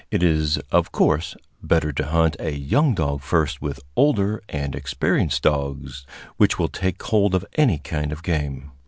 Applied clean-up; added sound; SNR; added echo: none; none; none; none.